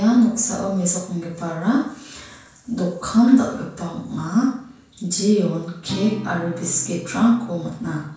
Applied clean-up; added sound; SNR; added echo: none; Acoustic guitar; 18 dB; reverberation time 0.5 s.